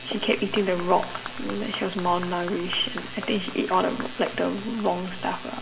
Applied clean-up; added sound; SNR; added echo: none; Applause; 15 dB; reverberation time 1.1 s.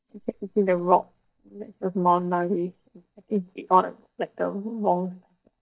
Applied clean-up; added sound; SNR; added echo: neural mask model DeepFilterNet 3.